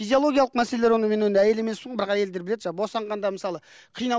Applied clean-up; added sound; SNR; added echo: none; none; none; none.